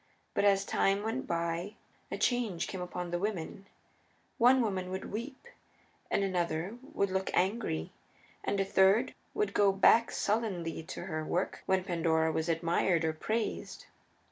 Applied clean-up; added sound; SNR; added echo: none; none; none; none.